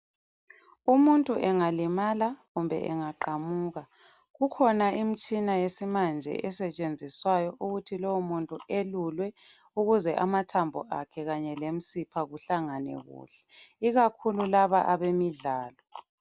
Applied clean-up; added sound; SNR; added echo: none; none; none; none.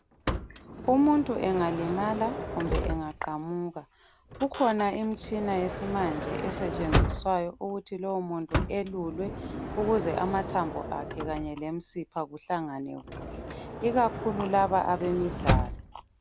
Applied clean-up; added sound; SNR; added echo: none; Sliding door / Motor vehicle (road); 4 dB; none.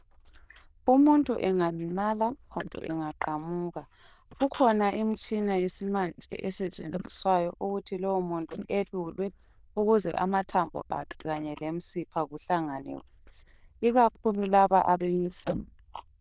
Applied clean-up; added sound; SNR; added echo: neural diffusion model UNIVERSE++.